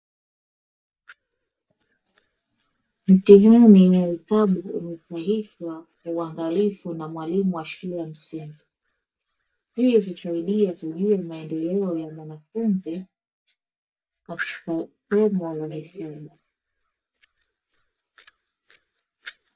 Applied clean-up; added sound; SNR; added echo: neural mask model DeepFilterNet 3.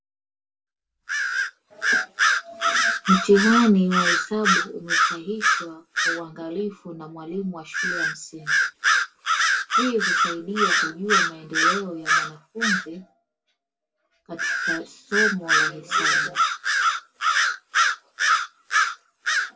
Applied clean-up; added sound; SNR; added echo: none; Bird vocalization, bird call, bird song; -5 dB; reverberation time 0.1 s.